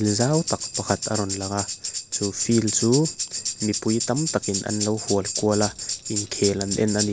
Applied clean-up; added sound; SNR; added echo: none; Tambourine; 5 dB; none.